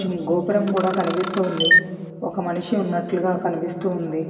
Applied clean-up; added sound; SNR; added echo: none; Camera; 0 dB; reverberation time 2.3 s.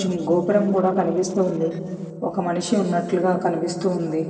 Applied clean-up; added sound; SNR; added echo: neural separator model SepFormer DNS4.